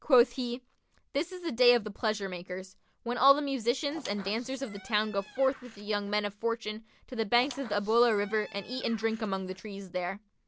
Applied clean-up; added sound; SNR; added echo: none; Squeak; 19 dB; none.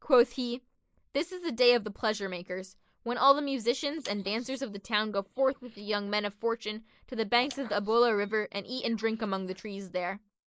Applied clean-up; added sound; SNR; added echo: neural mask model Resemble Enhance denoiser.